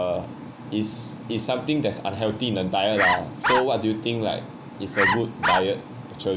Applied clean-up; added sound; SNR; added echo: none; Bark; -1 dB; none.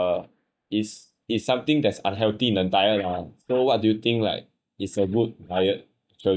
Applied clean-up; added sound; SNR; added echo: neural mask model DeepFilterNet 3.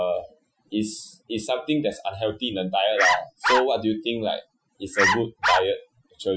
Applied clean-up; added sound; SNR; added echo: classical method Wiener filter.